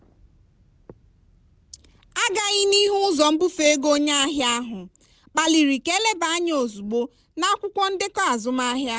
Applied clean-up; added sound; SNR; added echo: none; none; none; none.